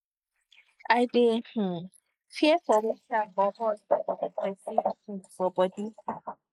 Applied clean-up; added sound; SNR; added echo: neural mask model Resemble Enhance denoiser.